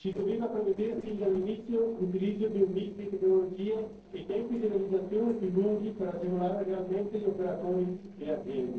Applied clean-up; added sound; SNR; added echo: neural separator model SepFormer DNS4.